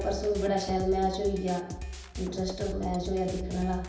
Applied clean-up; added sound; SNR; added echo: none; Drum kit; 8 dB; reverberation time 0.9 s.